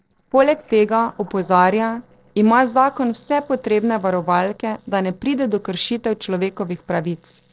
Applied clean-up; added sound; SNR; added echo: neural separator model SepFormer DNS4.